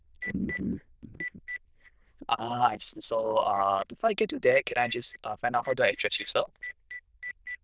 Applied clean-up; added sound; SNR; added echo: neural diffusion model UNIVERSE++.